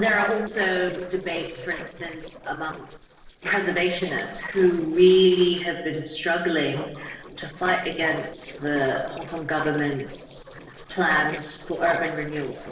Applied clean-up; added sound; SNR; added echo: neural separator model SepFormer DNS4.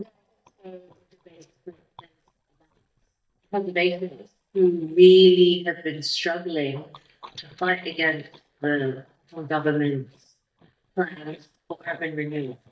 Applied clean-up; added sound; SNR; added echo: neural mask model DeepFilterNet 3.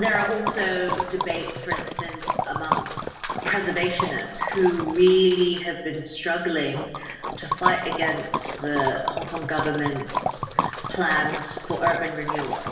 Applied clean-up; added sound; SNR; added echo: none; Liquid; 4 dB; reverberation time 1.0 s.